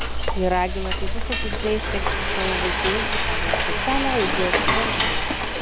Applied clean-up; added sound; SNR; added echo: none; Frying (food); -5 dB; none.